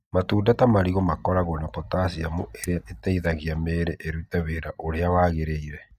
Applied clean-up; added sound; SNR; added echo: neural mask model DeepFilterNet 3.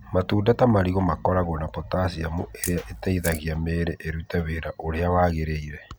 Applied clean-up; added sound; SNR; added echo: none; Camera; 16 dB; none.